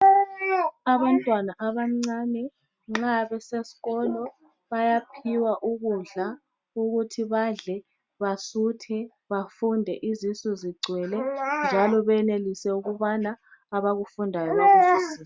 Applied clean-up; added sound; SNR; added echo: none; none; none; none.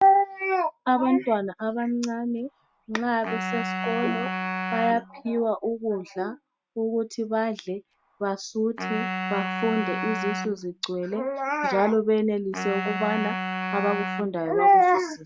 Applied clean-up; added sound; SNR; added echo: none; Wind instrument, woodwind instrument; 7 dB; none.